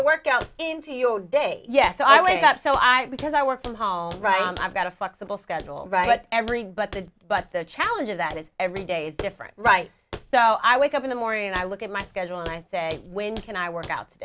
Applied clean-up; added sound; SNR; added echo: none; Walk, footsteps; 19 dB; none.